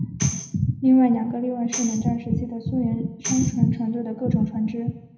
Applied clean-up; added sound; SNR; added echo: none; Tambourine; 13 dB; reverberation time 0.8 s.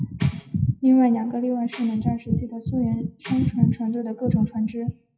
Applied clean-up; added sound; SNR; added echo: classical method WPE with log-MMSE.